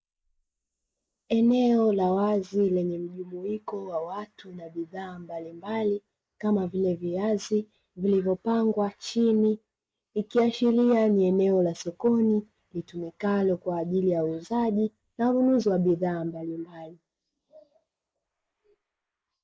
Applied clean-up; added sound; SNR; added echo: neural mask model Resemble Enhance denoiser.